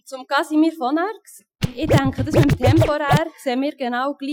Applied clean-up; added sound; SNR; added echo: classical method Wiener filter.